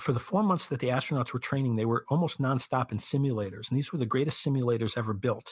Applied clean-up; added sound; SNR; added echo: none; none; none; none.